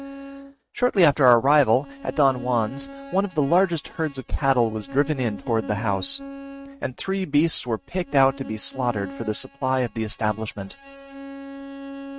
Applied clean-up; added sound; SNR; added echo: neural mask model RNNoise.